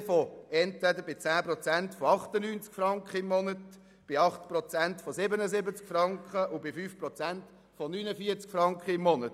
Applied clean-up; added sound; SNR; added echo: none; none; none; none.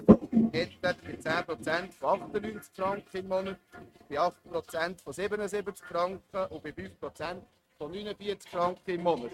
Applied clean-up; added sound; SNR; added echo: neural mask model RNNoise.